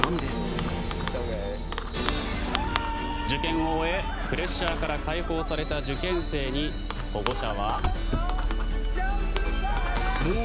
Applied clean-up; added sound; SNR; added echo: none; Fireworks; 0 dB; none.